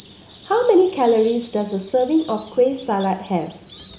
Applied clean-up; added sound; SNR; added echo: none; Insect; 8 dB; none.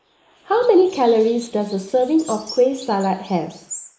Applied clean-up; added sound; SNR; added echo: neural mask model Resemble Enhance denoiser.